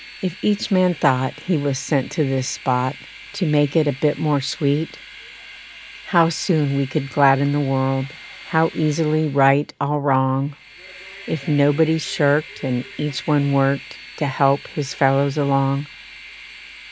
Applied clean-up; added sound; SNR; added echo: none; Train; 19 dB; none.